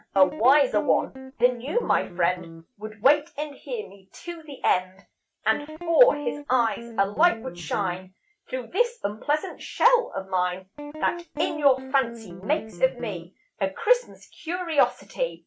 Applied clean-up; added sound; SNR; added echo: none; Guitar; 11 dB; none.